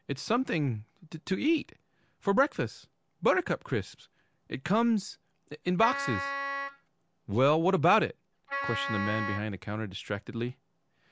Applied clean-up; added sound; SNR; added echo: none; Wind instrument, woodwind instrument; 4 dB; none.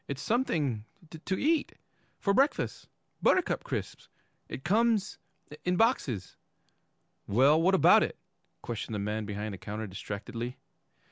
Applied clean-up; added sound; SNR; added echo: none; none; none; none.